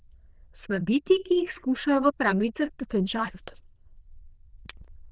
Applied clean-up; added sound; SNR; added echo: neural diffusion model UNIVERSE++.